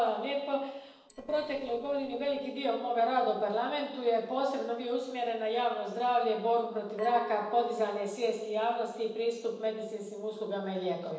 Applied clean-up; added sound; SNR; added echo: neural separator model SepFormer DNS4.